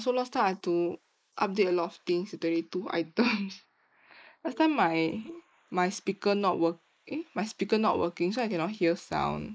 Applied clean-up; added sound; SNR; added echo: neural mask model Resemble Enhance denoiser.